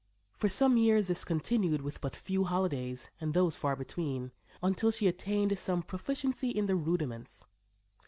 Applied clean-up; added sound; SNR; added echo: none; none; none; none.